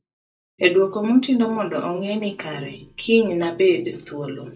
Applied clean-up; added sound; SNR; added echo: neural mask model DeepFilterNet 3.